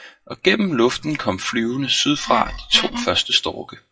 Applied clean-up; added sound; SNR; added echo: classical method WPE with log-MMSE.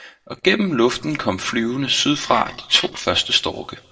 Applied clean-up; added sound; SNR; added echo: neural separator model SepFormer DNS4.